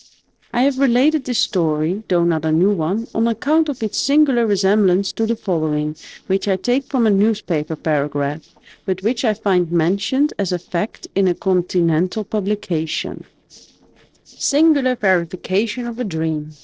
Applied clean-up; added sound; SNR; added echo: neural separator model SepFormer DNS4.